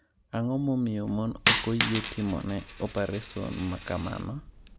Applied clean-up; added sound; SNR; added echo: none; Coin (dropping); 3 dB; none.